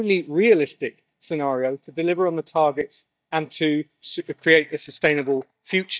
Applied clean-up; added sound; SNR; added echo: neural mask model DeepFilterNet 3.